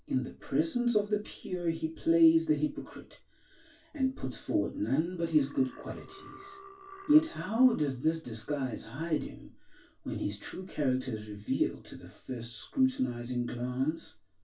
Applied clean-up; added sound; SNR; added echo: none; Burping, eructation; 19 dB; reverberation time 0.2 s.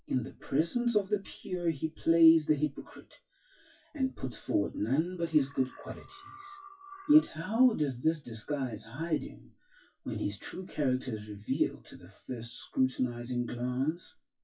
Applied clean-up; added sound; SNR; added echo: classical method WPE with log-MMSE.